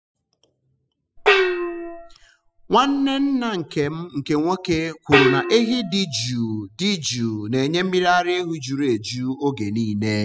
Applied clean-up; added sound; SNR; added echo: classical method spectral subtraction.